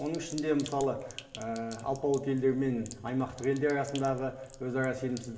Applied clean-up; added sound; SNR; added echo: none; Sink (filling or washing); 18 dB; reverberation time 0.8 s.